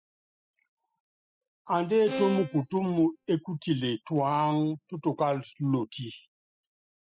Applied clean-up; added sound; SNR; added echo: classical method spectral subtraction.